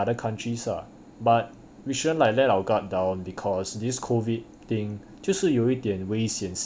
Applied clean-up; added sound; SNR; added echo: none; none; none; none.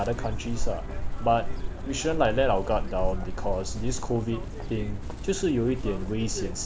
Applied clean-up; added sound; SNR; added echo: none; Chirp, tweet; 1 dB; none.